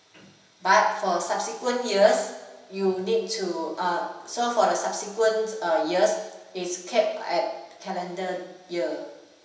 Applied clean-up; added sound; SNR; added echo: none; none; none; reverberation time 0.9 s.